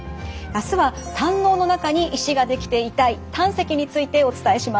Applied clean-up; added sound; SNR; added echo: none; none; none; none.